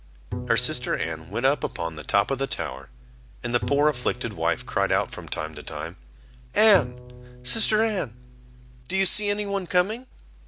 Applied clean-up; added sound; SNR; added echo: none; Bowed string instrument; 14 dB; none.